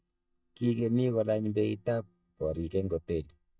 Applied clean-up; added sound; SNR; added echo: neural mask model DeepFilterNet 3.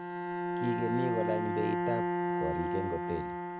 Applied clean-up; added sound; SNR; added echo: none; Bowed string instrument; -3 dB; none.